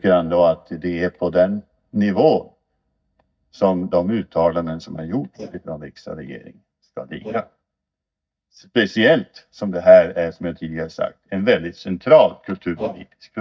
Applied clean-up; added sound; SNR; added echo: neural mask model DeepFilterNet 3.